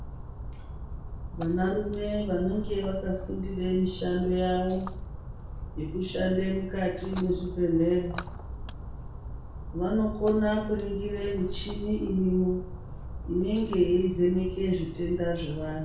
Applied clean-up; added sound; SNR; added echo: none; Splash, splatter; 8 dB; reverberation time 0.6 s.